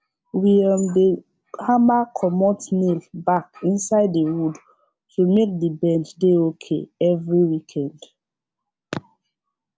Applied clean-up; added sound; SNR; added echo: none; none; none; none.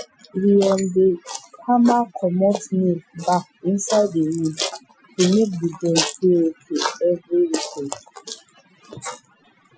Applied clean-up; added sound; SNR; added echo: classical method Wiener filter.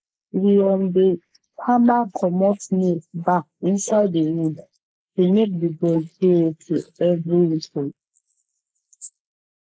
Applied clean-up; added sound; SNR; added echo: neural mask model Resemble Enhance denoiser.